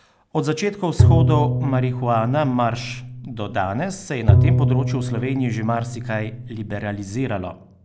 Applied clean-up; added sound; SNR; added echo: none; Bowed string instrument; -3 dB; none.